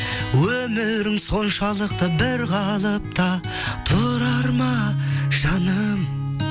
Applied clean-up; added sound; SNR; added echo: none; none; none; none.